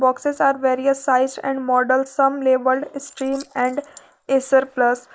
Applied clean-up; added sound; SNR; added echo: neural mask model Resemble Enhance denoiser.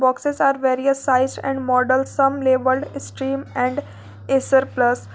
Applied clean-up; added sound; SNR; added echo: none; none; none; none.